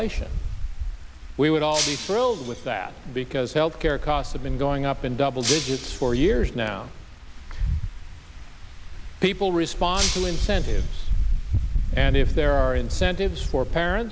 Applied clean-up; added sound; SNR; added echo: none; Wind + Shatter; 0 dB; none.